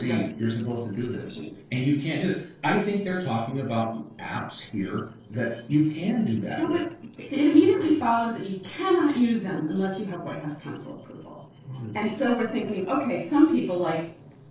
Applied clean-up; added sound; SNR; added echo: neural separator model SepFormer DNS4.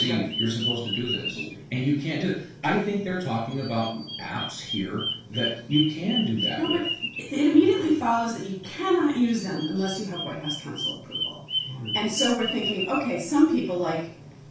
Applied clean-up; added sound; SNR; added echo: none; Bird vocalization, bird call, bird song; 8 dB; reverberation time 0.4 s.